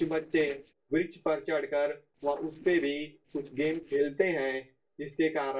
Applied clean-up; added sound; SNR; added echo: neural separator model SepFormer DNS4.